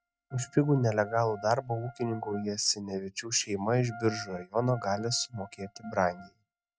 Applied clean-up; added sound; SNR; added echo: neural mask model RNNoise.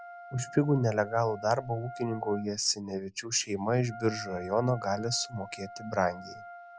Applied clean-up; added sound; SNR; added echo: none; Wind instrument, woodwind instrument; 15 dB; none.